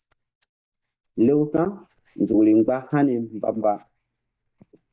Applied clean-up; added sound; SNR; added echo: neural mask model DeepFilterNet 3.